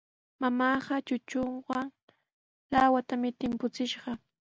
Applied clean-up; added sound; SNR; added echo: none; none; none; none.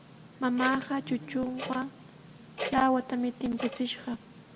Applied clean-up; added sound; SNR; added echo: none; Clock; 11 dB; reverberation time 1.2 s.